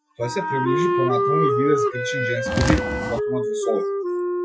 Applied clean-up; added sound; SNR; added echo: classical method Wiener filter.